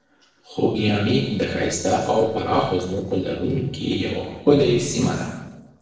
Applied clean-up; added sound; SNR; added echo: neural separator model SepFormer DNS4.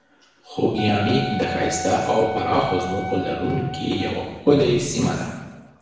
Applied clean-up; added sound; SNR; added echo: none; Wind instrument, woodwind instrument; 8 dB; reverberation time 1.1 s.